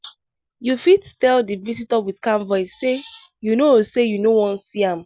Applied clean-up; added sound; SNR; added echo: none; none; none; none.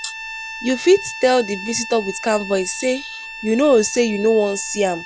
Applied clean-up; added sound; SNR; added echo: none; Bowed string instrument; 13 dB; none.